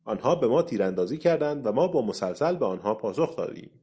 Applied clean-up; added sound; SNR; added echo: none; none; none; none.